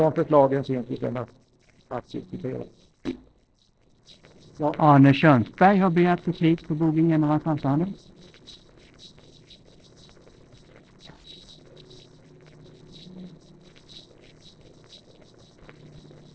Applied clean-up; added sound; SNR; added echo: neural separator model SepFormer DNS4.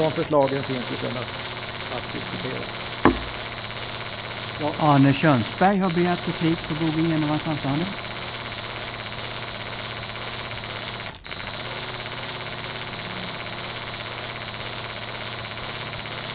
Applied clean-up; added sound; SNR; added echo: none; Tools; 4 dB; none.